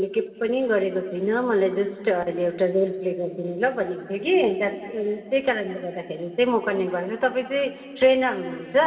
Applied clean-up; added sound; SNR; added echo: none; none; none; reverberation time 2.5 s.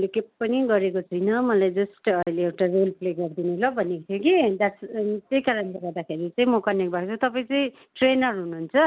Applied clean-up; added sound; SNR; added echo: none; none; none; none.